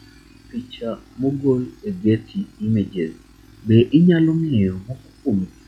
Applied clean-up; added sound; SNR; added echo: classical method log-MMSE.